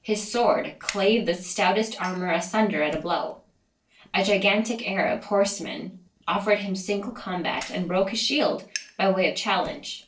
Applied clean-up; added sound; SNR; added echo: neural separator model SepFormer DNS4.